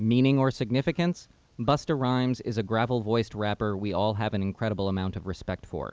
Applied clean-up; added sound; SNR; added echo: none; none; none; none.